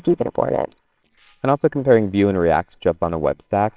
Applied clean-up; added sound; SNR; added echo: neural separator model SepFormer WHAMR!.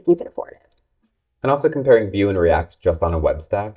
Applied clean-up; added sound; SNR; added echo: neural mask model DeepFilterNet 3.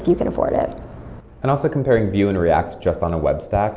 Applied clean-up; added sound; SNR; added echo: none; none; none; none.